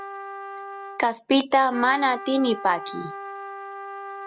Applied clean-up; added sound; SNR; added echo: none; Trumpet; 11 dB; none.